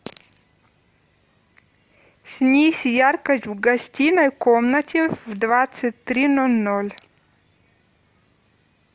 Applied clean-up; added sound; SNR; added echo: none; none; none; none.